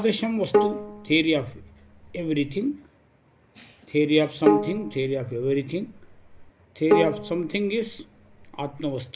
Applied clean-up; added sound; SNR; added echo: none; Bowed string instrument; 2 dB; none.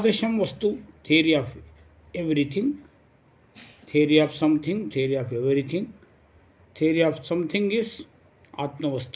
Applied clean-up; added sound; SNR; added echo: none; none; none; none.